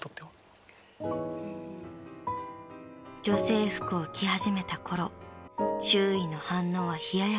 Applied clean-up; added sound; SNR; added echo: none; Piano; 18 dB; none.